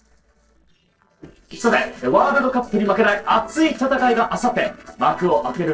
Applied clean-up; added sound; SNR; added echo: neural separator model SepFormer DNS4.